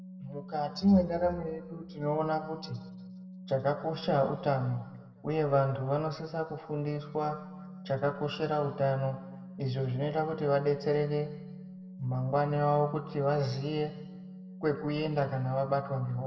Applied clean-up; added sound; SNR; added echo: none; Organ; 15 dB; reverberation time 1.1 s.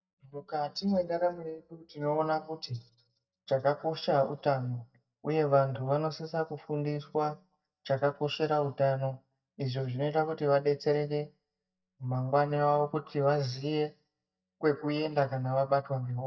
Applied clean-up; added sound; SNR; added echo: neural mask model DeepFilterNet 3.